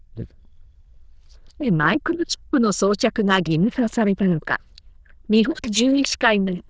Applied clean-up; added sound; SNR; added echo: neural diffusion model UNIVERSE++.